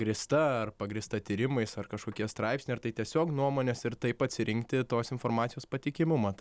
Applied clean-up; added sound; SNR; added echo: none; none; none; none.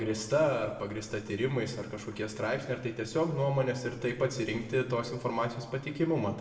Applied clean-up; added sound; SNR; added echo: none; none; none; reverberation time 1.0 s.